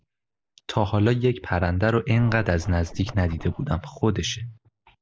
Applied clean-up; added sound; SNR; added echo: neural mask model Resemble Enhance denoiser.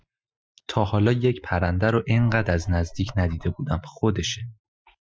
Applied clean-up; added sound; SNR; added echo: classical method Wiener filter.